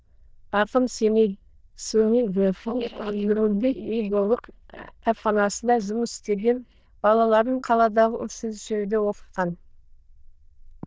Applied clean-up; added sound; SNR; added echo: neural diffusion model UNIVERSE++.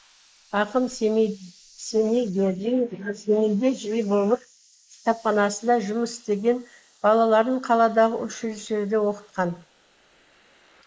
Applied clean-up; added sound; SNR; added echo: neural mask model Resemble Enhance denoiser.